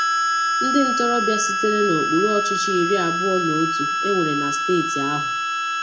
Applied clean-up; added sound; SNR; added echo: none; Harmonica; -2 dB; reverberation time 0.3 s.